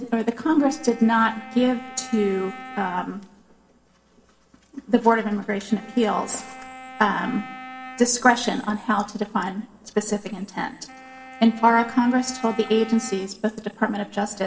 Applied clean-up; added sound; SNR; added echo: none; Wind instrument, woodwind instrument; 17 dB; reverberation time 1.1 s.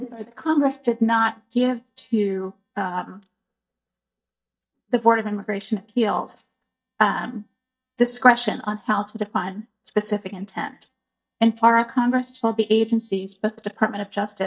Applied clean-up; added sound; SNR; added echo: neural mask model DeepFilterNet 3.